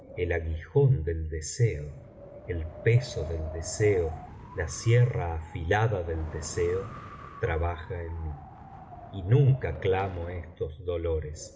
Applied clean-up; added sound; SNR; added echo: none; Boom + Wind; 17 dB; none.